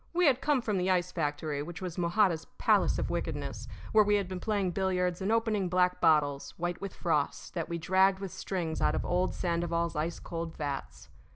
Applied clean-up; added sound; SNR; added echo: none; Boom; 8 dB; none.